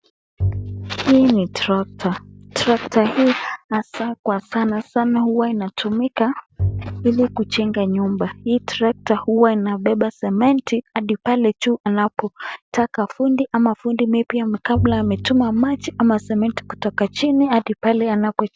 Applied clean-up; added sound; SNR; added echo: none; Bowed string instrument; 10 dB; none.